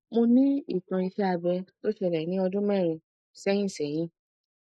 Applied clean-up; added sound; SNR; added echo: neural mask model Resemble Enhance denoiser.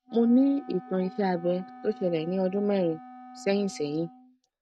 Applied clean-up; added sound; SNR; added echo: none; Wind instrument, woodwind instrument; 19 dB; none.